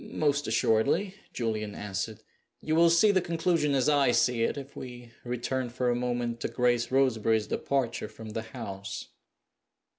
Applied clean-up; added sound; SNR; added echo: none; none; none; none.